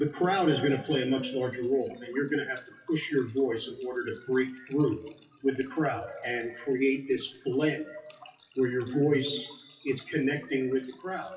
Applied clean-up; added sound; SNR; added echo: classical method WPE with log-MMSE.